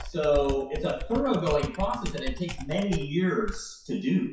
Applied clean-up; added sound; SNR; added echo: classical method WPE with log-MMSE.